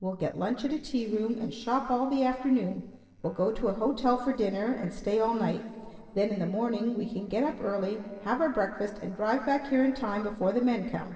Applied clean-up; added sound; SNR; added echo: neural separator model SepFormer DNS4.